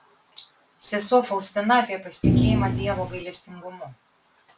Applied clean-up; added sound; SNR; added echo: none; Thump, thud; -4 dB; none.